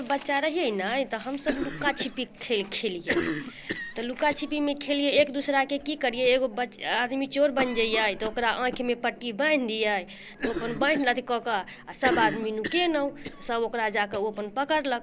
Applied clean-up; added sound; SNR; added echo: none; Cough; 10 dB; none.